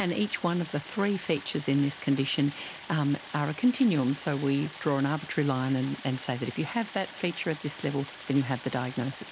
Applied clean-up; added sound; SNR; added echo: none; Stream; 15 dB; none.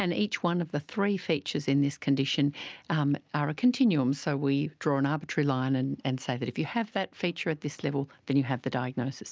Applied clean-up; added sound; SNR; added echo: none; none; none; none.